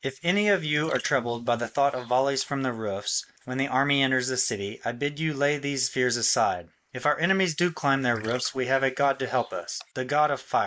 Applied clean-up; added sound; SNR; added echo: neural mask model Resemble Enhance denoiser.